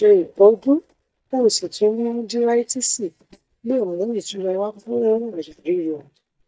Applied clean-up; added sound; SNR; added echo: neural mask model DeepFilterNet 3.